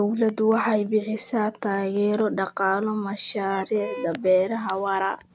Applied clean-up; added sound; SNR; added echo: none; Fowl; 16 dB; none.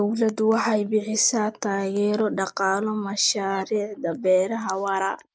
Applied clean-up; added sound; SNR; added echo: neural mask model Resemble Enhance denoiser.